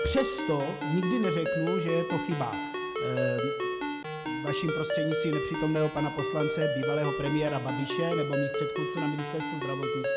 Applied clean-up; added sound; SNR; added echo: none; Ringtone; 0 dB; none.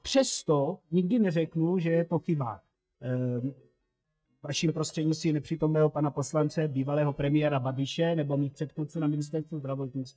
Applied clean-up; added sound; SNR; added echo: neural mask model DeepFilterNet 3.